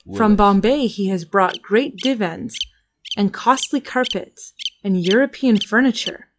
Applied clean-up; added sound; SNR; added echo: classical method log-MMSE.